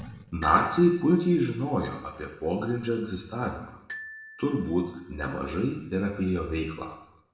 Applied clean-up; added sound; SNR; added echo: none; Glockenspiel; 20 dB; reverberation time 0.8 s.